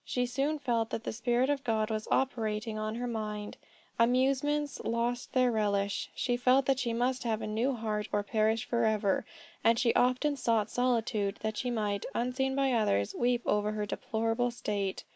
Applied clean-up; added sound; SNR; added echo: none; none; none; none.